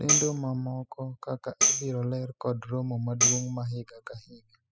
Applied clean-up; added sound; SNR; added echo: classical method spectral subtraction.